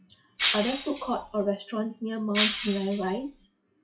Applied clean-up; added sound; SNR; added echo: classical method WPE with log-MMSE.